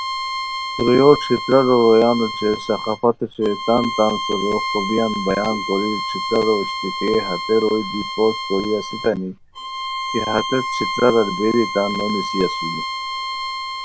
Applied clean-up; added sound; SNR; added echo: none; Bowed string instrument; 6 dB; none.